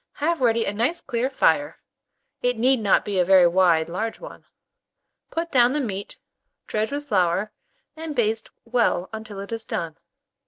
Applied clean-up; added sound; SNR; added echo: none; none; none; none.